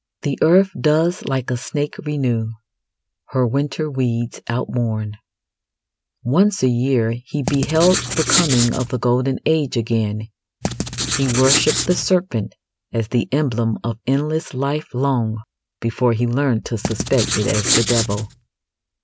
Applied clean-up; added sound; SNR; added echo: none; Writing; 2 dB; none.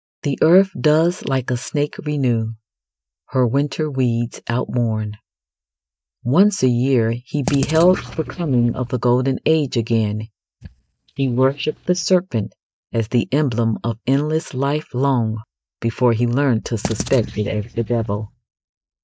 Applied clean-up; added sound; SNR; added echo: neural mask model DeepFilterNet 3.